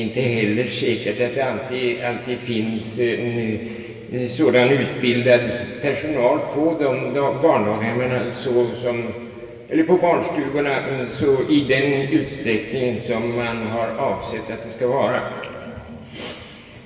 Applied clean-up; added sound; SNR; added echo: none; none; none; reverberation time 2.5 s.